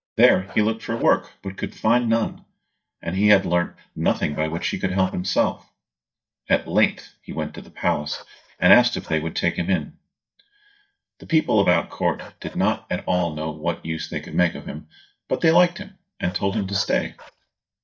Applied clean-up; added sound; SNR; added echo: neural mask model DeepFilterNet 3.